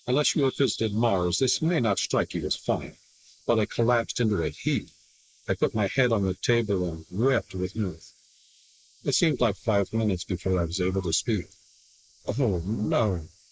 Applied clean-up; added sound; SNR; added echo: neural mask model Resemble Enhance denoiser.